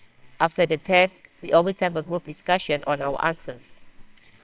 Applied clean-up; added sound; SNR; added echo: neural separator model SepFormer WHAMR!.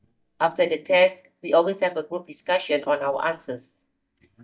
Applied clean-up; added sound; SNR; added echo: neural mask model DeepFilterNet 3.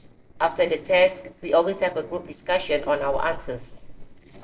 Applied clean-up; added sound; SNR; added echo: neural separator model SepFormer DNS4.